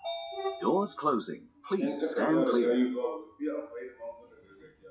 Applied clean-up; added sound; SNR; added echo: classical method WPE with log-MMSE.